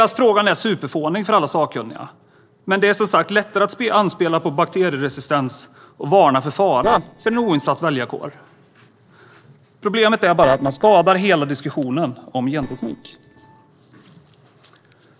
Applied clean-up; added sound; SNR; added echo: neural separator model SepFormer DNS4.